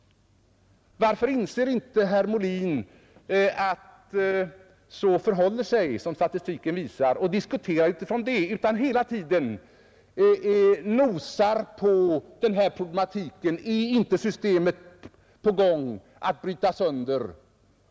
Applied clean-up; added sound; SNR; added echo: none; none; none; none.